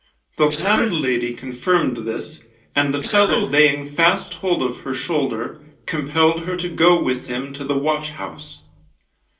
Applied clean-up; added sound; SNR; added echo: neural separator model SepFormer DNS4.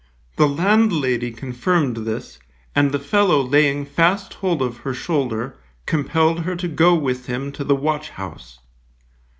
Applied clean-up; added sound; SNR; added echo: none; none; none; none.